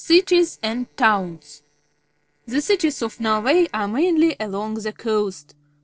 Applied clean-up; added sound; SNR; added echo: neural separator model SepFormer DNS4.